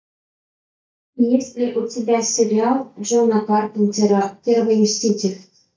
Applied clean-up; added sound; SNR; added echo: neural mask model DeepFilterNet 3.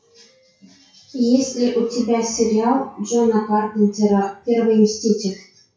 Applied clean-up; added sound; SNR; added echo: classical method WPE with log-MMSE.